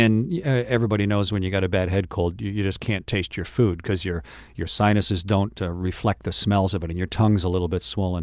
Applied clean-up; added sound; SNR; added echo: none; none; none; none.